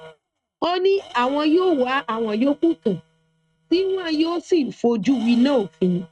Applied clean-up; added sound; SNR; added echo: neural mask model RNNoise.